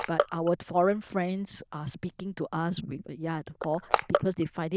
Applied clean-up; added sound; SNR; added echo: neural diffusion model UNIVERSE++.